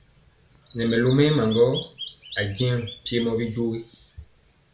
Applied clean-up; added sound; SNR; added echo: none; Bird vocalization, bird call, bird song; 15 dB; reverberation time 0.2 s.